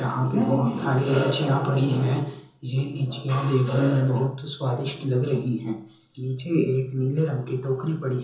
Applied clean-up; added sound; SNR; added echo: none; none; none; reverberation time 0.6 s.